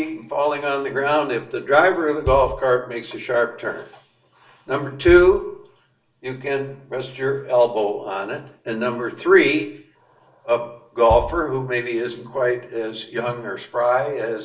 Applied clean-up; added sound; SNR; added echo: none; Bass drum; 13 dB; reverberation time 0.2 s.